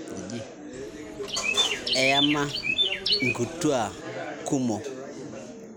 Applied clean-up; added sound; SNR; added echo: none; Chirp, tweet; -1 dB; none.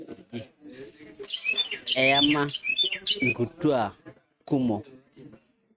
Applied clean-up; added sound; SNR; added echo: neural mask model RNNoise.